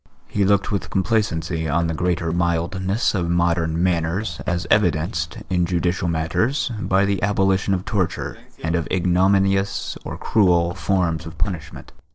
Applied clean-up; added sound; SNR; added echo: neural separator model SepFormer DNS4.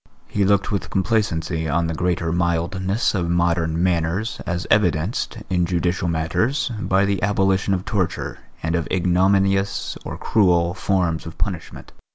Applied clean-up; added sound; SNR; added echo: none; none; none; none.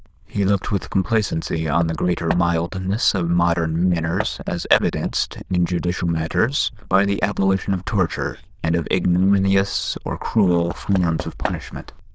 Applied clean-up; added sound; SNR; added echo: neural diffusion model UNIVERSE++.